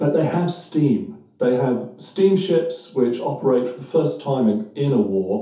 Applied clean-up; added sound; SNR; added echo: none; none; none; reverberation time 0.5 s.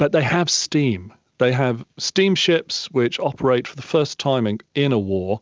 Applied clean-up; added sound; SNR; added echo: none; none; none; none.